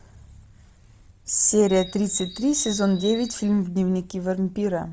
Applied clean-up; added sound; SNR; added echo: none; Bird; 15 dB; none.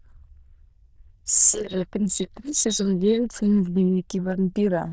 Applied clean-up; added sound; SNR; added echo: neural diffusion model UNIVERSE++.